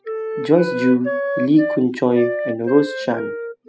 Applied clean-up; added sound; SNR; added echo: classical method spectral subtraction.